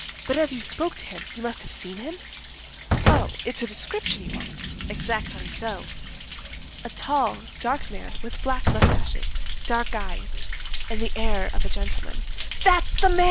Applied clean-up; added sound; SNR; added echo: none; Slam + Thunder; -4 dB; none.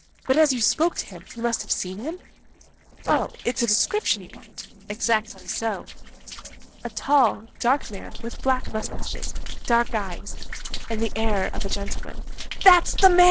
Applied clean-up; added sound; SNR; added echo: neural separator model SepFormer DNS4.